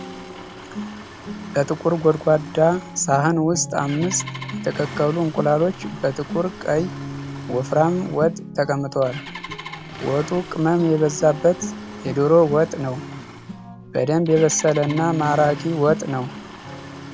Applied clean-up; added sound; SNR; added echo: none; Engine starting + Guitar; 12 dB; none.